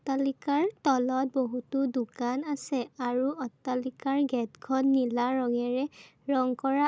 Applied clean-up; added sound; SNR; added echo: none; none; none; none.